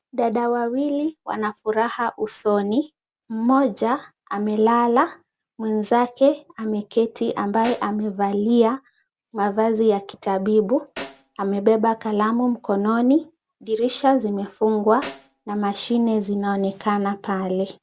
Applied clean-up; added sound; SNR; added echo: none; Snare drum; 19 dB; none.